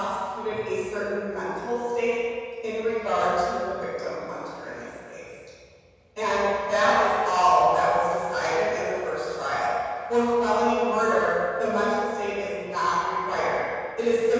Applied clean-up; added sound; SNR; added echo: none; none; none; reverberation time 1.9 s.